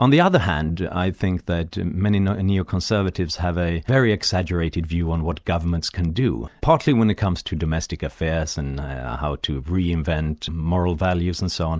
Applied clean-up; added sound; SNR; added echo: none; none; none; none.